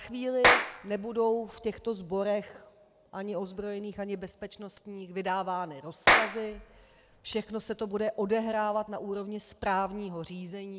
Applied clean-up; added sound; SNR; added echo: none; Clapping; -4 dB; none.